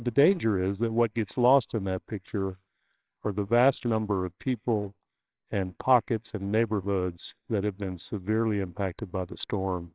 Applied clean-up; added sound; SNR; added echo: neural separator model SepFormer WHAMR!.